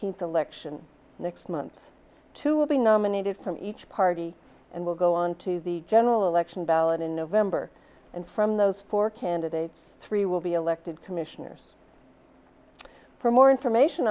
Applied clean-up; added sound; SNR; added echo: none; none; none; none.